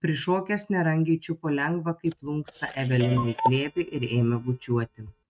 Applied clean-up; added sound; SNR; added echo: neural mask model RNNoise.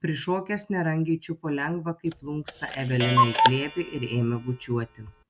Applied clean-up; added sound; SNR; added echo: none; Clock; 0 dB; none.